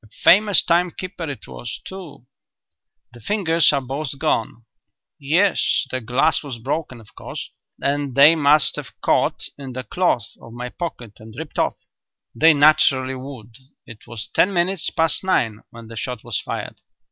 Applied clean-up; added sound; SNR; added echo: none; none; none; none.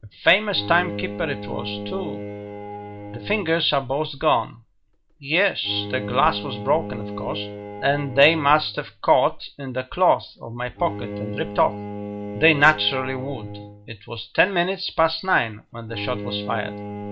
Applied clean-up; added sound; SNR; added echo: none; Bowed string instrument; 11 dB; reverberation time 0.2 s.